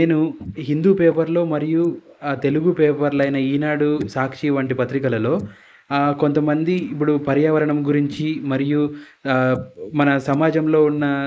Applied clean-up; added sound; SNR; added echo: neural mask model Resemble Enhance denoiser.